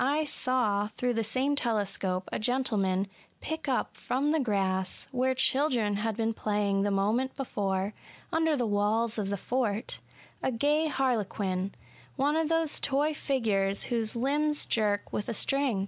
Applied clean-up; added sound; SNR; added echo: none; none; none; none.